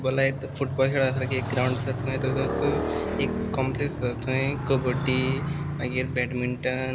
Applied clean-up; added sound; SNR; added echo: none; Motorcycle; 3 dB; none.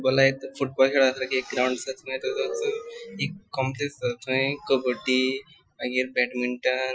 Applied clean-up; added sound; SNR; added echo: classical method Wiener filter.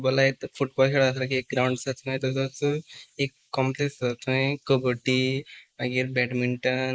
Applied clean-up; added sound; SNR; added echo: neural mask model Resemble Enhance denoiser.